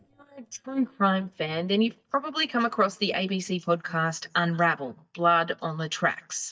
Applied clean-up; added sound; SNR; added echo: neural mask model DeepFilterNet 3.